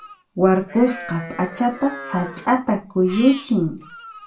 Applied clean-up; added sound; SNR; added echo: none; Livestock, farm animals, working animals; 17 dB; reverberation time 0.3 s.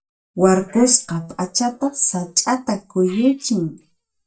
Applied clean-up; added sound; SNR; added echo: neural mask model DeepFilterNet 3.